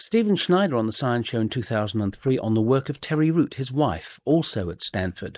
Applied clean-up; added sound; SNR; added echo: neural mask model DeepFilterNet 3.